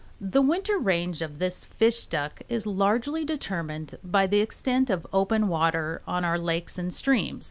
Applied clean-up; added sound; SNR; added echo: none; none; none; none.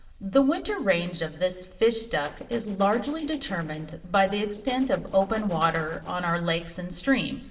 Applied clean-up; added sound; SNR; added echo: neural separator model SepFormer DNS4.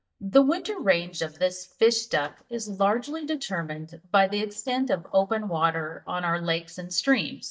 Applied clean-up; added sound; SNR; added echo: neural mask model DeepFilterNet 3.